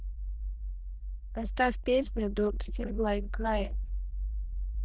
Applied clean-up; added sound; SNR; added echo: neural diffusion model UNIVERSE++.